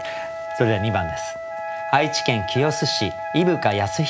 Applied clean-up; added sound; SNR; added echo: none; Wind instrument, woodwind instrument + Wind instrument, woodwind instrument; 6 dB; none.